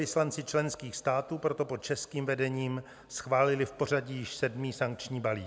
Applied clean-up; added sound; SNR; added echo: none; none; none; none.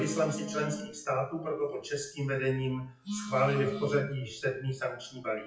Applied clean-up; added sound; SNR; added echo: classical method WPE with log-MMSE.